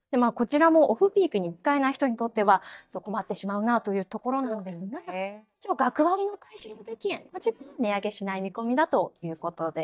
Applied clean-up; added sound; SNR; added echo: neural mask model DeepFilterNet 3.